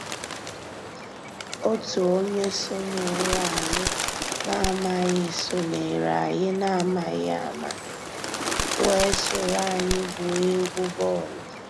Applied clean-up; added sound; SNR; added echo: none; Bird; 4 dB; none.